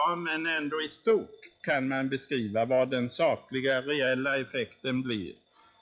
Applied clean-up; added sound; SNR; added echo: classical method log-MMSE.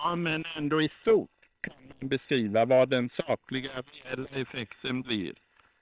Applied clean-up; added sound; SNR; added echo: neural separator model SepFormer WHAM!.